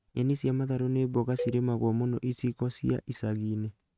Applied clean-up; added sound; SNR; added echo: neural mask model RNNoise.